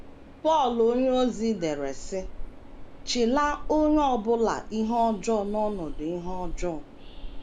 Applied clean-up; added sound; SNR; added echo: none; Train; 10 dB; none.